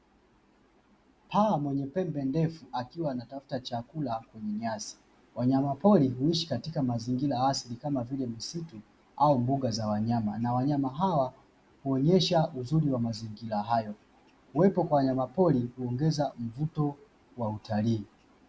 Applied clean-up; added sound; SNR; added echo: none; none; none; none.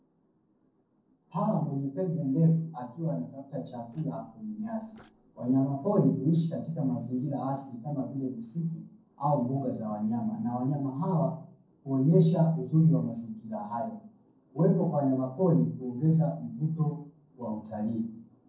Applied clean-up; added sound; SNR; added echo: neural separator model SepFormer DNS4.